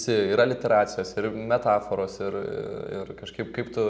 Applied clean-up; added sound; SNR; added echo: none; none; none; none.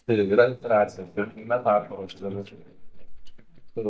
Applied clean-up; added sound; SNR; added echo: neural mask model DeepFilterNet 3.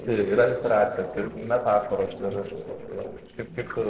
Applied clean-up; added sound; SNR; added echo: neural separator model SepFormer DNS4.